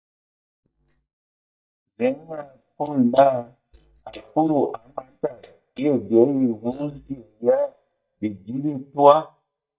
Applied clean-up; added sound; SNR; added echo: neural mask model DeepFilterNet 3.